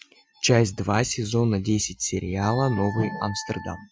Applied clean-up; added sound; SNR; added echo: classical method Wiener filter.